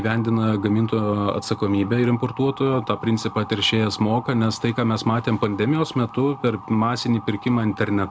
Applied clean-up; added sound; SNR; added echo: none; Motor vehicle (road) / Siren; 18 dB; none.